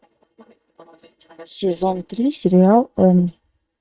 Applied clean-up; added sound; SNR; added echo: neural mask model DeepFilterNet 3.